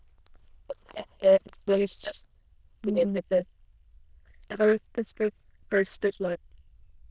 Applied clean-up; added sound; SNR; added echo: neural diffusion model UNIVERSE++.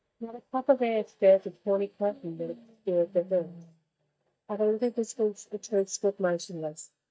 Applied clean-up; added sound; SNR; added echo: neural mask model DeepFilterNet 3.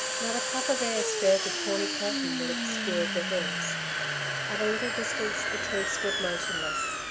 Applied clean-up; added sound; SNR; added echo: none; Domestic sounds, home sounds; -2 dB; none.